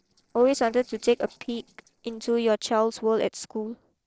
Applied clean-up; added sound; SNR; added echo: neural separator model SepFormer DNS4.